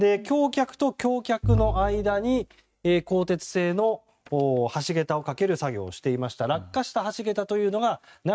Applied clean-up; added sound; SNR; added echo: neural mask model RNNoise.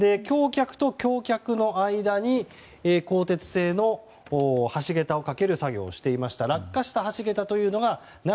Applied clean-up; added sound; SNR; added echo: none; none; none; none.